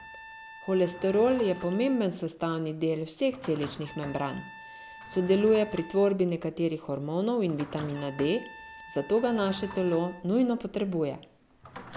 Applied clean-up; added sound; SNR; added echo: none; Drawer open or close + Trumpet; 18 dB; none.